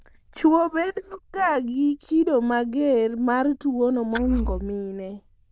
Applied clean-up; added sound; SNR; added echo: neural diffusion model UNIVERSE++.